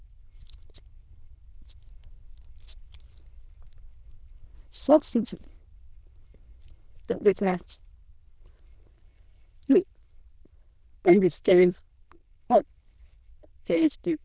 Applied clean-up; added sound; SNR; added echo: neural diffusion model UNIVERSE++.